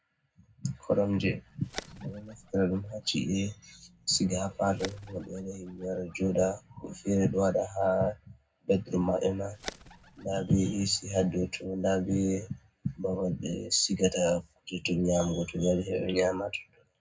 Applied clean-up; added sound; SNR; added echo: none; Bird; 20 dB; reverberation time 0.3 s.